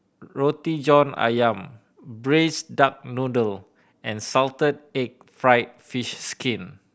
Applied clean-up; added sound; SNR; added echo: none; none; none; none.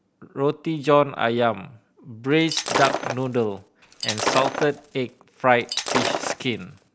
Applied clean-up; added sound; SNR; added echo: none; Shatter; 4 dB; none.